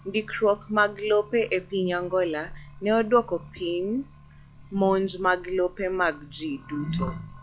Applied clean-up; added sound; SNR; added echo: classical method log-MMSE.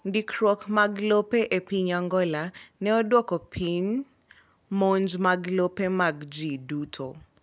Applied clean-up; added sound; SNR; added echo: none; none; none; none.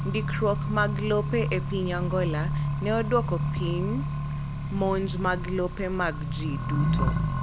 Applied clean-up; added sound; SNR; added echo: none; Accelerating, revving, vroom; -1 dB; none.